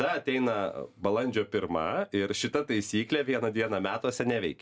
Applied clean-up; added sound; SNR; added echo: none; none; none; none.